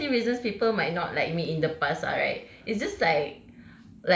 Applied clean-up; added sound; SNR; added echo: none; none; none; none.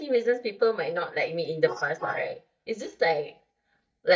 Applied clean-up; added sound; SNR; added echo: neural mask model DeepFilterNet 3.